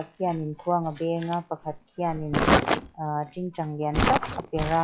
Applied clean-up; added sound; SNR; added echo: classical method log-MMSE.